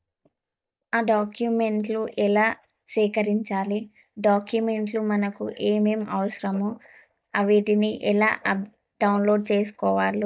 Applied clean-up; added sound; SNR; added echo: neural mask model DeepFilterNet 3.